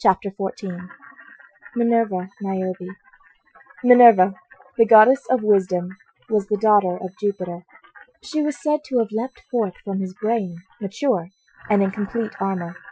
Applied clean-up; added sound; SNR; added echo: classical method Wiener filter.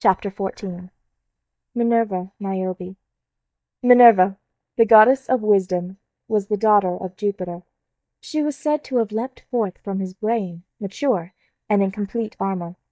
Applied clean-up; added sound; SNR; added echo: neural mask model DeepFilterNet 3.